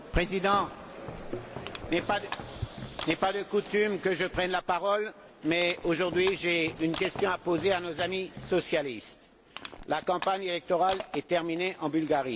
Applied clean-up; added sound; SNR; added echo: none; Crushing + Walk, footsteps; 14 dB; none.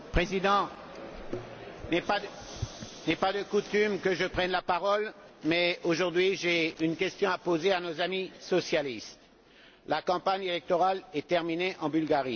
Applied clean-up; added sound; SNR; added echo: none; none; none; none.